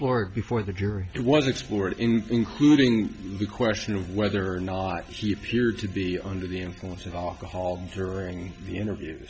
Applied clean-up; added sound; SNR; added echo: none; none; none; none.